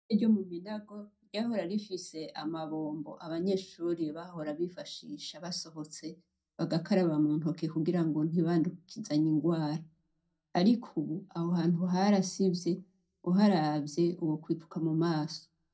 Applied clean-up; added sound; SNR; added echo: none; none; none; reverberation time 0.2 s.